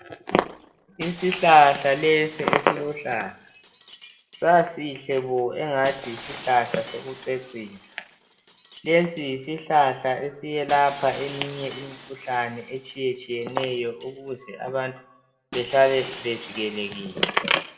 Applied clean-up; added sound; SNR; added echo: none; Shatter; 19 dB; reverberation time 0.5 s.